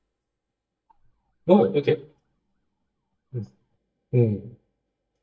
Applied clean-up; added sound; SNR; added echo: neural mask model DeepFilterNet 3.